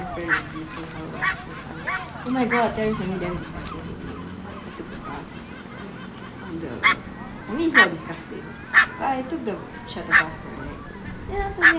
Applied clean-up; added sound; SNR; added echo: none; Fowl; -5 dB; none.